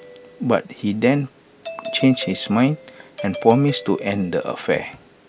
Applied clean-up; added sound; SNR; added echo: none; Doorbell; 15 dB; none.